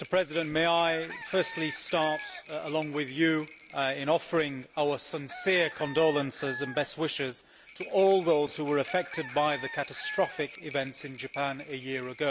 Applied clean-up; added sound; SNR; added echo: none; Rattle + Chicken, rooster; 12 dB; none.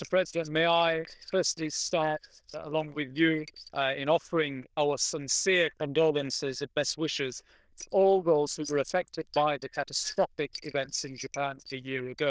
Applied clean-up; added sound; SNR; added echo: neural diffusion model UNIVERSE++.